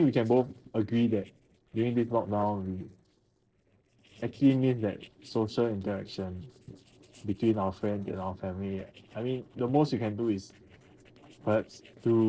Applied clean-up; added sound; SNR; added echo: neural separator model SepFormer DNS4.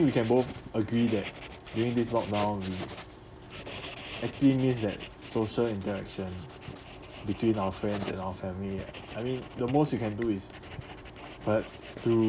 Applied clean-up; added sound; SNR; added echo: none; Writing; 13 dB; none.